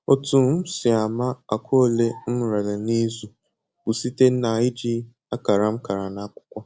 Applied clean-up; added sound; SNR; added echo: none; none; none; none.